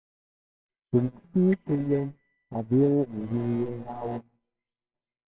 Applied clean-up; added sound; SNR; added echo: neural separator model SepFormer WHAMR!.